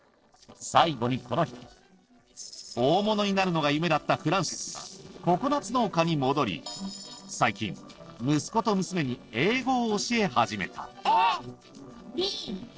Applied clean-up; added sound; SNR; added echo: neural separator model SepFormer DNS4.